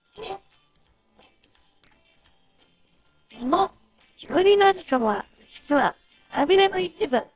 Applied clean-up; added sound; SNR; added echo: neural separator model SepFormer WHAMR!.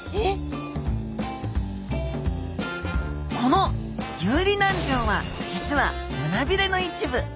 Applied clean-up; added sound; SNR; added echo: none; none; none; none.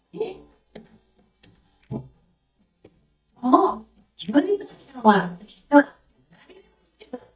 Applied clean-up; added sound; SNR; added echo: neural mask model DeepFilterNet 3.